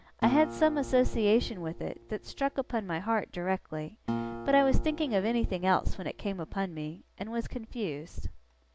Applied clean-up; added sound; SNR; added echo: none; Acoustic guitar; 12 dB; none.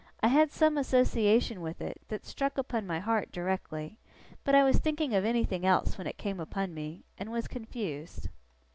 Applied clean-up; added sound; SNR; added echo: none; none; none; none.